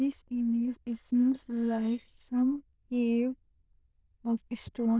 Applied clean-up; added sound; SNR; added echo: neural diffusion model UNIVERSE++.